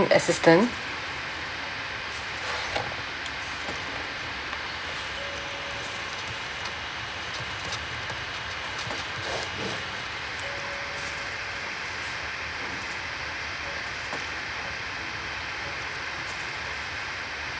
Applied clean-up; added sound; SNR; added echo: none; Bird + Doorbell; 18 dB; none.